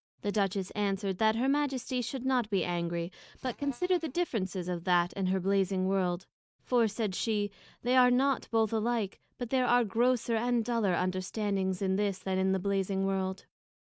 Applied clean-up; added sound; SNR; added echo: neural mask model RNNoise.